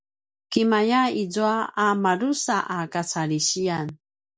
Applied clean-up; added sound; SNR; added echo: none; none; none; none.